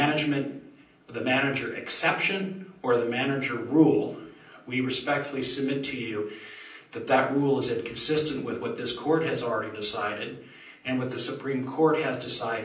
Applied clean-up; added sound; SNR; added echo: none; none; none; reverberation time 0.6 s.